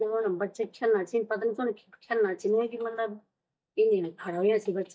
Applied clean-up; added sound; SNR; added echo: neural mask model DeepFilterNet 3.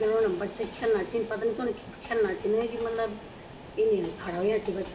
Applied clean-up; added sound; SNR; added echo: none; Train; 15 dB; reverberation time 1.6 s.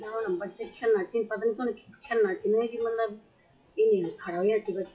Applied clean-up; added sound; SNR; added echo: classical method WPE with log-MMSE.